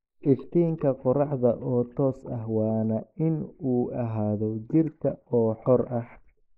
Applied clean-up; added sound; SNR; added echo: neural mask model Resemble Enhance denoiser.